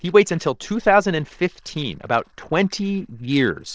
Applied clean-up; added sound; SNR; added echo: neural separator model SepFormer DNS4.